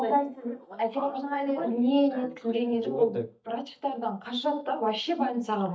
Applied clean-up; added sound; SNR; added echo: neural mask model DeepFilterNet 3.